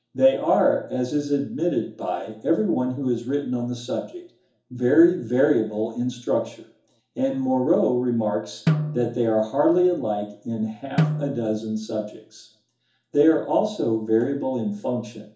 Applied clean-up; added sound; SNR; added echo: none; Snare drum; 6 dB; reverberation time 0.7 s.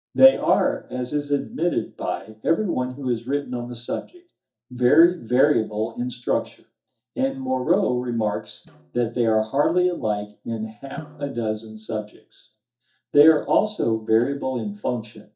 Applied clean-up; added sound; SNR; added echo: neural mask model DeepFilterNet 3.